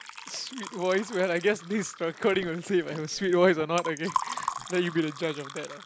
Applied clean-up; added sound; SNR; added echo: none; Liquid; 11 dB; none.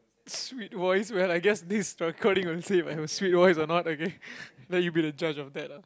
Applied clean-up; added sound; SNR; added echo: none; none; none; none.